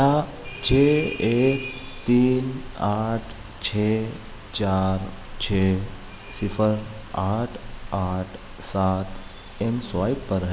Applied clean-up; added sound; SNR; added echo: none; none; none; none.